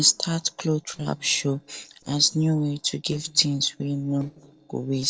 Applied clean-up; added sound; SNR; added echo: neural separator model SepFormer DNS4.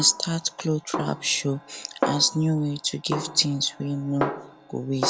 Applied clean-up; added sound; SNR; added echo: none; Snare drum; 7 dB; none.